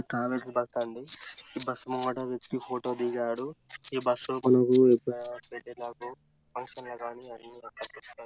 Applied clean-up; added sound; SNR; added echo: none; Scissors; 17 dB; none.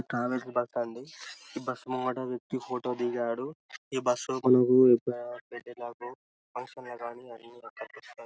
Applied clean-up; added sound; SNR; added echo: none; none; none; none.